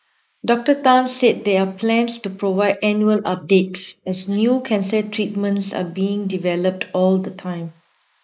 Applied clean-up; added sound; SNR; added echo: neural mask model Resemble Enhance denoiser.